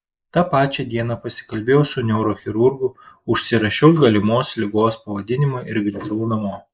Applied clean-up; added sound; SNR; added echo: neural mask model Resemble Enhance denoiser.